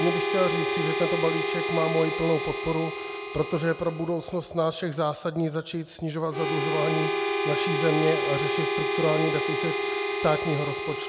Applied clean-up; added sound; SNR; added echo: none; Harmonica; 1 dB; none.